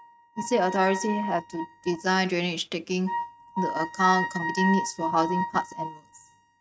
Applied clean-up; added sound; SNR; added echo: neural mask model RNNoise.